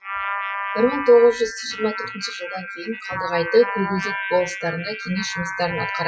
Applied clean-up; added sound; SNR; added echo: classical method Wiener filter.